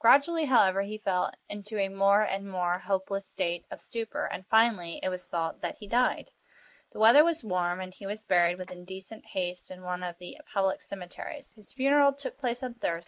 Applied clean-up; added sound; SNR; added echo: neural mask model Resemble Enhance denoiser.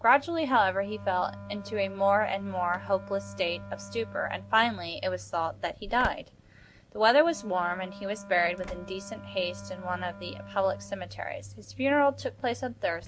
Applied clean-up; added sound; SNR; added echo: none; Wind instrument, woodwind instrument + Slam / Engine; 15 dB; none.